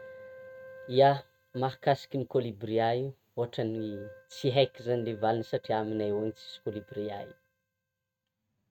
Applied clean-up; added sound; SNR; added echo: neural mask model RNNoise.